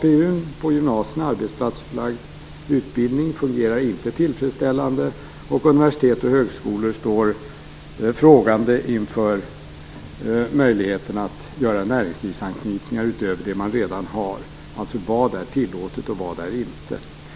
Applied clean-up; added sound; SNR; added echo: none; none; none; none.